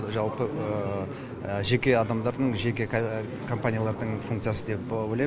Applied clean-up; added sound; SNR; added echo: none; none; none; none.